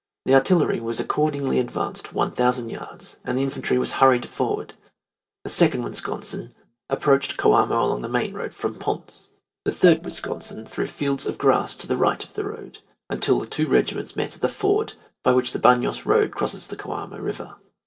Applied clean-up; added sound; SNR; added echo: neural separator model SepFormer DNS4.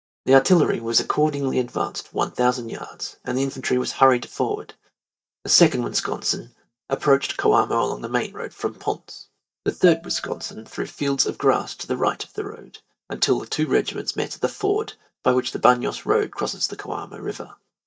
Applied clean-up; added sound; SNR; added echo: neural mask model DeepFilterNet 3.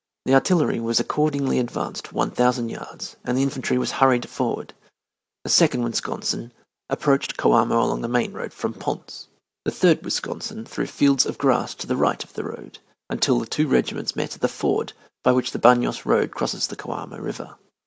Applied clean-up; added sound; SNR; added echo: none; none; none; none.